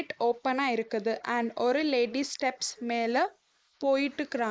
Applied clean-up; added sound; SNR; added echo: neural mask model Resemble Enhance denoiser.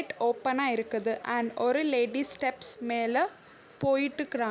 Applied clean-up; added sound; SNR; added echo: none; none; none; none.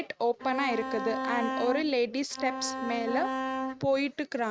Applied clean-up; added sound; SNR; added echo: neural mask model RNNoise.